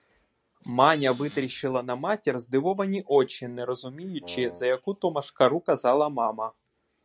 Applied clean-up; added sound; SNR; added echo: none; Squeak / Cupboard open or close + Wind instrument, woodwind instrument; 18 dB; none.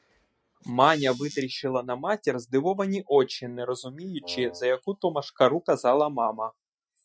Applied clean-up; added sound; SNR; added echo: classical method Wiener filter.